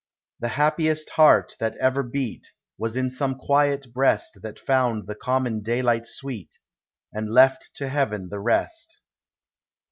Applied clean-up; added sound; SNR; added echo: none; none; none; none.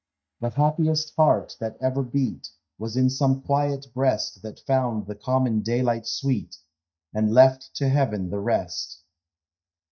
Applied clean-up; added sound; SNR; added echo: neural mask model DeepFilterNet 3.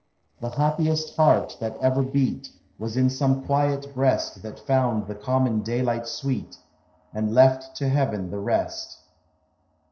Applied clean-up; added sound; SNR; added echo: neural separator model SepFormer DNS4.